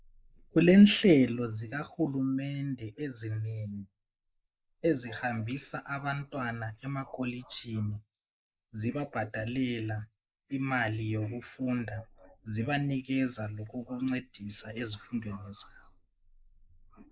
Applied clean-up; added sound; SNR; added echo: neural mask model Resemble Enhance denoiser.